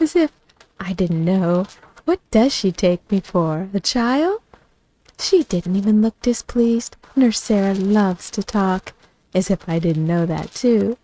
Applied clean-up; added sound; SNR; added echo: neural mask model RNNoise.